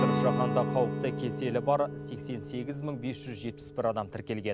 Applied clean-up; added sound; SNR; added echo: none; Guitar; 2 dB; none.